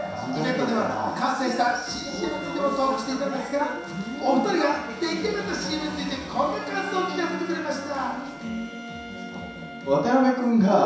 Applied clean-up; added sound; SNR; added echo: none; Trumpet; 18 dB; reverberation time 0.7 s.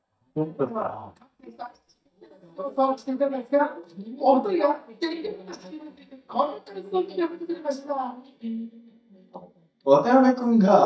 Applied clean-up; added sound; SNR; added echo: neural mask model DeepFilterNet 3.